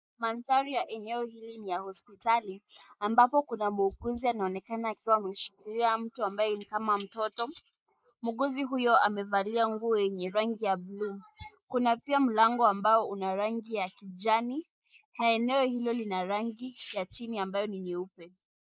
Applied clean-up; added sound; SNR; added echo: neural mask model Resemble Enhance denoiser.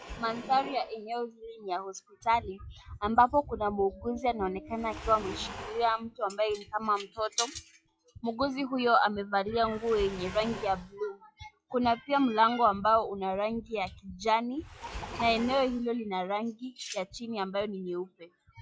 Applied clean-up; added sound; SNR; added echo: classical method log-MMSE.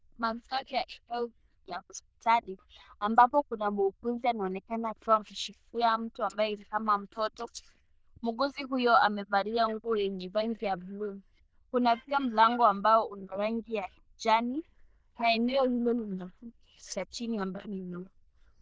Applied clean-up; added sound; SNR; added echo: neural diffusion model UNIVERSE++.